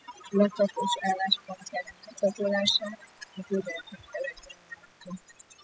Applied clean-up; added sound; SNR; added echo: classical method spectral subtraction.